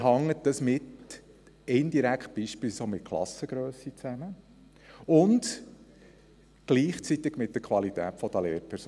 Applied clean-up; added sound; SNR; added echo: none; none; none; none.